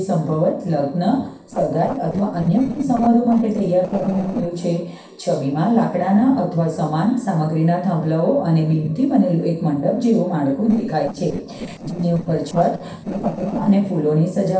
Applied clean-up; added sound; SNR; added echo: neural separator model SepFormer DNS4.